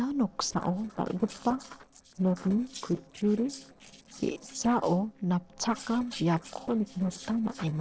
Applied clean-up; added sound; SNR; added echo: neural separator model SepFormer DNS4.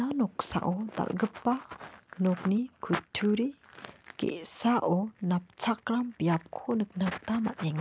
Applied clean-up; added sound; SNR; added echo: none; none; none; none.